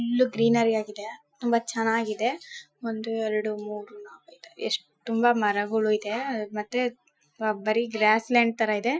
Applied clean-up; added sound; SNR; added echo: classical method Wiener filter.